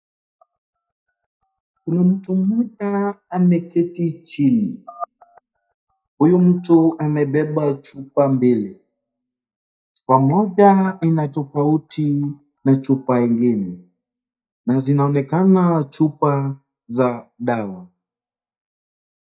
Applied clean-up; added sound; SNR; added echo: neural mask model DeepFilterNet 3.